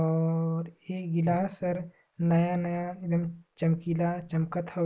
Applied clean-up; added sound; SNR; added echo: neural mask model Resemble Enhance denoiser.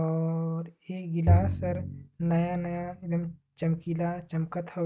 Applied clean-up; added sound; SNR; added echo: neural mask model RNNoise.